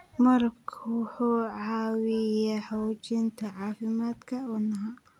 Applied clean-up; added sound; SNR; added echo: none; none; none; none.